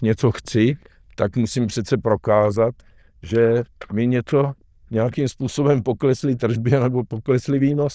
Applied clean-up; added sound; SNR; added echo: neural diffusion model UNIVERSE++.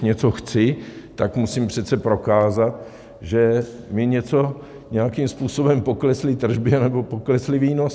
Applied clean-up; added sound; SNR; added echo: none; none; none; none.